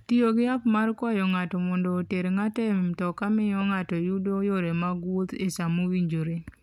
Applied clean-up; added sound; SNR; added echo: none; none; none; none.